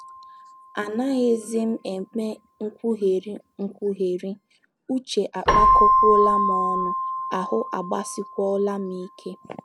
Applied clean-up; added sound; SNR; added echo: none; Keyboard (musical); -1 dB; none.